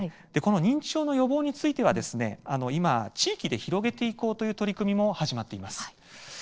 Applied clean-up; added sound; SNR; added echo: neural separator model SepFormer DNS4.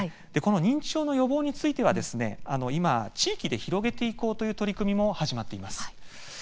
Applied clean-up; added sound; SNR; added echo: none; Thunder / Wind / Bird vocalization, bird call, bird song; 11 dB; none.